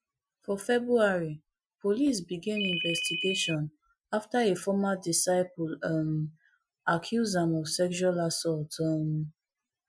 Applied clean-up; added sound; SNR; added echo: classical method Wiener filter.